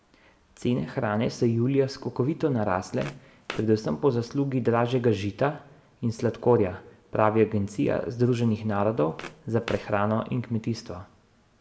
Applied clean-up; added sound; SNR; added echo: none; Walk, footsteps; 20 dB; reverberation time 0.6 s.